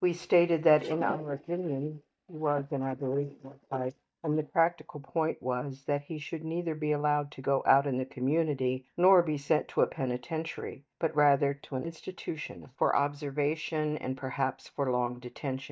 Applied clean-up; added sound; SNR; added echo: neural mask model DeepFilterNet 3.